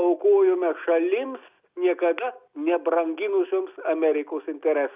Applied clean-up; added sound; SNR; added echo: none; none; none; none.